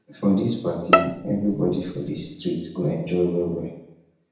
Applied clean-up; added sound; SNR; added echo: none; Bowed string instrument; -1 dB; reverberation time 0.8 s.